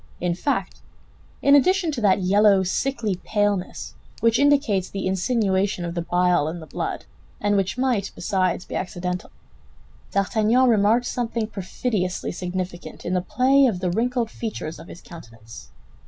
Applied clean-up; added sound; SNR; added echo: none; Tick; 20 dB; none.